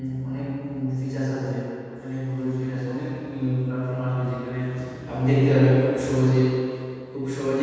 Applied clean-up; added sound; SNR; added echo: none; none; none; reverberation time 2.1 s.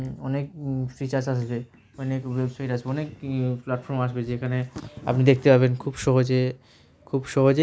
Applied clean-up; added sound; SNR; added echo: none; none; none; none.